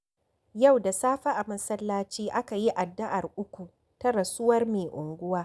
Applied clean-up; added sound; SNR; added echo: none; none; none; none.